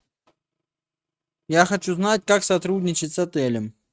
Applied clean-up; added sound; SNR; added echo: neural mask model RNNoise.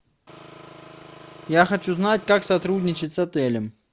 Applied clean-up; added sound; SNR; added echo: none; Engine; 20 dB; none.